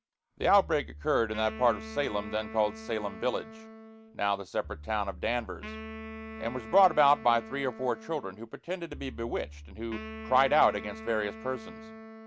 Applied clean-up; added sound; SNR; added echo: none; Bowed string instrument + Wind instrument, woodwind instrument; 13 dB; none.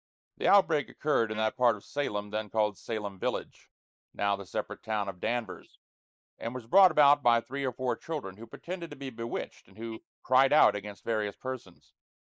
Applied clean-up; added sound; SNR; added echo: neural mask model Resemble Enhance denoiser.